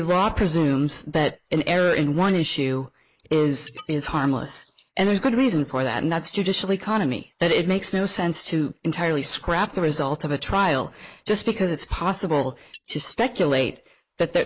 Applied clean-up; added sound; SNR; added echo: neural mask model Resemble Enhance denoiser.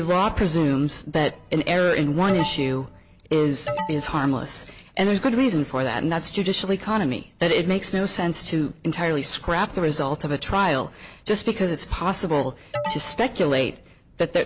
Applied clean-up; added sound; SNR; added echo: none; Alarm; 10 dB; none.